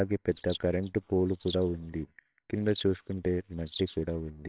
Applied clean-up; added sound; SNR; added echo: neural separator model SepFormer WHAMR!.